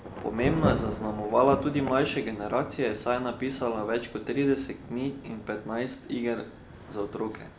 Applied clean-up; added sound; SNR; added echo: none; Thunder / Rain; 8 dB; none.